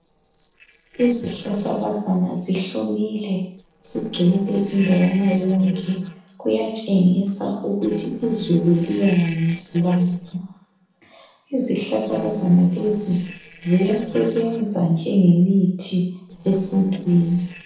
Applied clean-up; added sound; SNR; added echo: neural separator model SepFormer DNS4.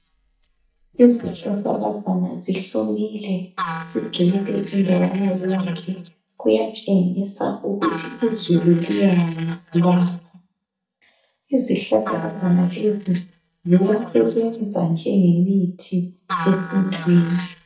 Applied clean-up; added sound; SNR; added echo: neural mask model DeepFilterNet 3.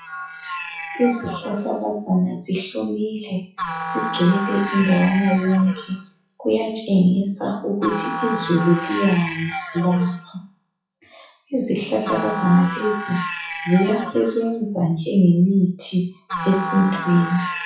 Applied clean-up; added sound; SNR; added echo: classical method WPE with log-MMSE.